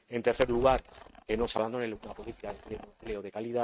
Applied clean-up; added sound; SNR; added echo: neural mask model RNNoise.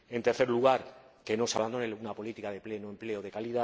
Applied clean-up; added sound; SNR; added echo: none; none; none; none.